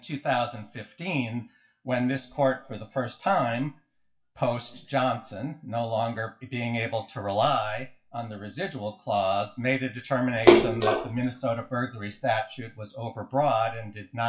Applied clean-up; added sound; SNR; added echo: classical method WPE with log-MMSE.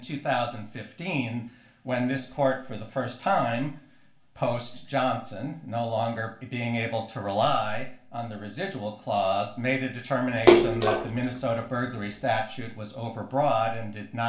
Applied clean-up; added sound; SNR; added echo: none; Splash, splatter; -5 dB; reverberation time 0.4 s.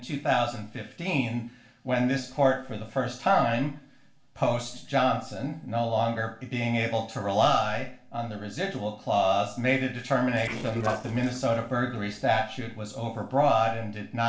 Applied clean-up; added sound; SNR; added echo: neural separator model SepFormer DNS4.